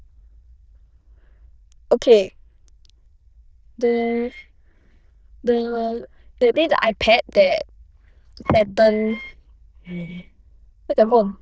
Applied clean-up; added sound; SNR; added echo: neural diffusion model UNIVERSE++.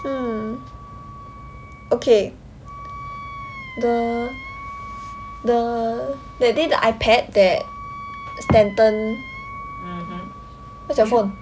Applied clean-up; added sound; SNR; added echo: none; Wind instrument, woodwind instrument; 15 dB; none.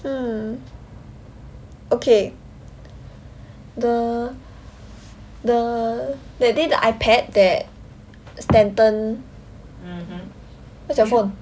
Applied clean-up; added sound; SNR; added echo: none; none; none; none.